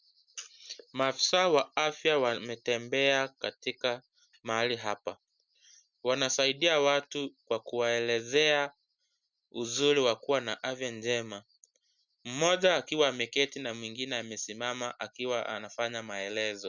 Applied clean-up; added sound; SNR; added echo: none; none; none; none.